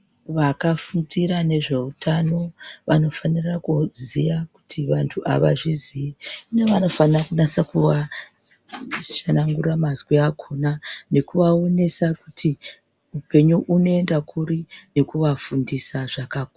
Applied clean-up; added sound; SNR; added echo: none; none; none; none.